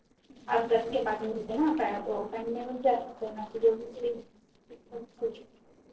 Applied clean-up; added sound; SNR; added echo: neural separator model SepFormer DNS4.